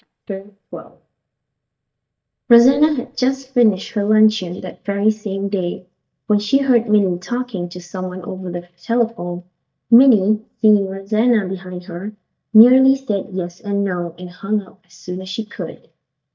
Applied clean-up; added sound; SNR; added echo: neural mask model DeepFilterNet 3.